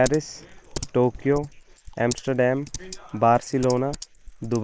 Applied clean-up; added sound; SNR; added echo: neural mask model Resemble Enhance denoiser.